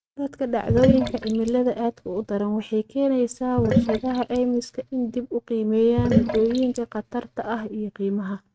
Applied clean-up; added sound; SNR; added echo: neural mask model RNNoise.